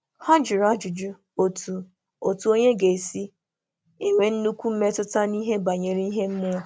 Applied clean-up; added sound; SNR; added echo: none; none; none; none.